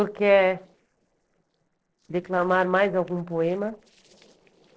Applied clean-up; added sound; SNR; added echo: neural separator model SepFormer DNS4.